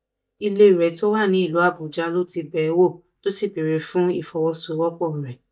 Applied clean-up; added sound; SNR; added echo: neural mask model DeepFilterNet 3.